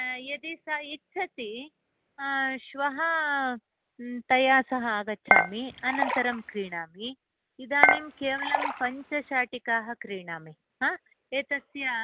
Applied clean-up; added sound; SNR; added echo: none; Dishes, pots, and pans / Chink, clink; -4 dB; none.